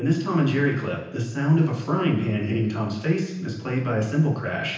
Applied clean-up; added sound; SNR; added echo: none; none; none; reverberation time 0.9 s.